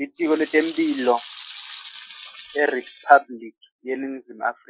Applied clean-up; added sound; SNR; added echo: classical method Wiener filter.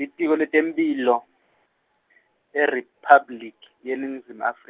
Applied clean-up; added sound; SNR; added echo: none; none; none; none.